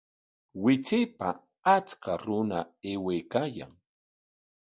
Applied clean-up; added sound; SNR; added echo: none; none; none; none.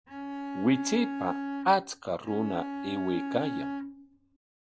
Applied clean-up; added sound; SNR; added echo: none; Bowed string instrument; 5 dB; none.